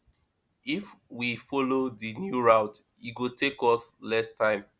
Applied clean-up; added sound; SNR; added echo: none; none; none; none.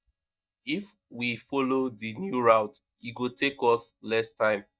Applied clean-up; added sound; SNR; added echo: neural mask model DeepFilterNet 3.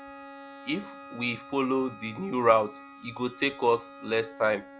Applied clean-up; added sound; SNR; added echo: none; Bowed string instrument + Bowed string instrument; 17 dB; none.